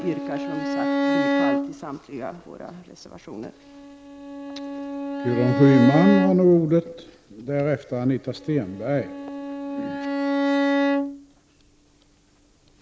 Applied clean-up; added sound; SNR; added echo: none; Bowed string instrument; 2 dB; none.